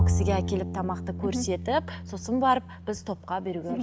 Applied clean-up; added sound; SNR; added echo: none; Bowed string instrument; 2 dB; none.